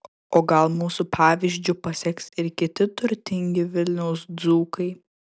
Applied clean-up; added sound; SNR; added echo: none; none; none; none.